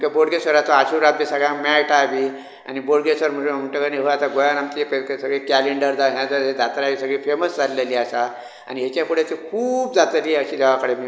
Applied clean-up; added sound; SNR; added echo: none; none; none; none.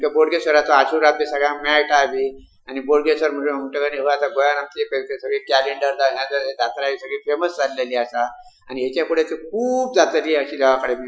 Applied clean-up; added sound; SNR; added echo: classical method Wiener filter.